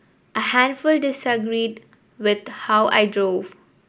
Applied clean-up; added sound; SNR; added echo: none; none; none; none.